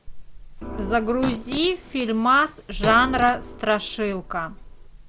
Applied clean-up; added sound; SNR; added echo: none; Fart + Organ; 11 dB; none.